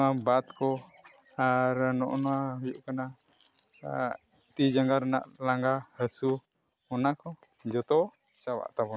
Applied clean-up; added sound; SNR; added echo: none; none; none; none.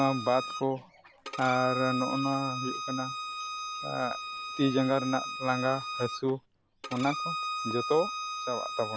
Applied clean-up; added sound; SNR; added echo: none; Bowed string instrument; 5 dB; none.